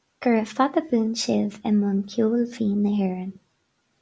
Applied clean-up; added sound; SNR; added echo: none; none; none; none.